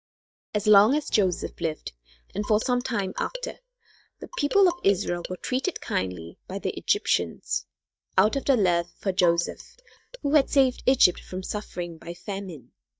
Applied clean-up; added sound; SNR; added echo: neural mask model DeepFilterNet 3.